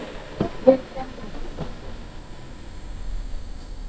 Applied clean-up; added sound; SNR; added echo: neural mask model DeepFilterNet 3.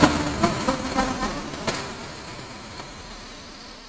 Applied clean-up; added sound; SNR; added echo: neural mask model RNNoise.